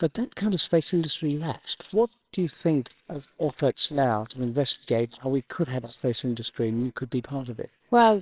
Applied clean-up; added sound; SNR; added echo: neural separator model SepFormer WHAMR!.